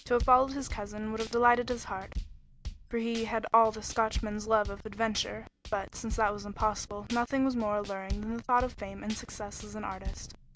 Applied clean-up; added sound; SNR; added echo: none; Drum / Drum kit; 11 dB; none.